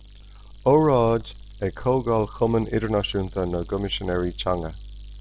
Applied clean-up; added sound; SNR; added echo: none; none; none; none.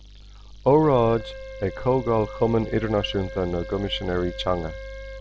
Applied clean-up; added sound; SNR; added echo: none; Wind instrument, woodwind instrument; 15 dB; none.